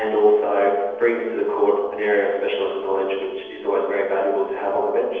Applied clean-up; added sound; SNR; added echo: neural separator model SepFormer DNS4.